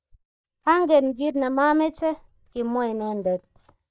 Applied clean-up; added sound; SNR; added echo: neural mask model DeepFilterNet 3.